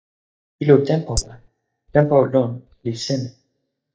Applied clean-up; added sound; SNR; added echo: neural mask model DeepFilterNet 3.